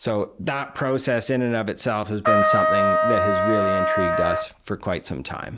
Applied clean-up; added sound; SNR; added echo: none; Trumpet; -4 dB; none.